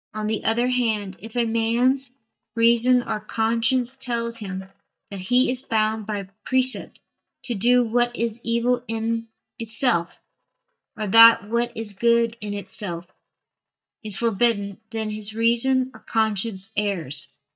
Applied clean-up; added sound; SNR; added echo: neural mask model DeepFilterNet 3.